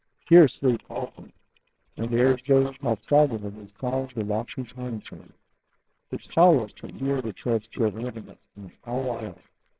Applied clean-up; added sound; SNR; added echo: neural separator model SepFormer WHAMR!.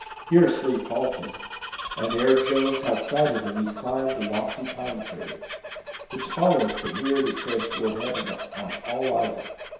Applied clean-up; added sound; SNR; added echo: none; Bird vocalization, bird call, bird song; 9 dB; reverberation time 0.7 s.